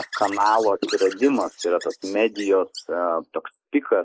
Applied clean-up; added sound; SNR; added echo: neural mask model Resemble Enhance denoiser.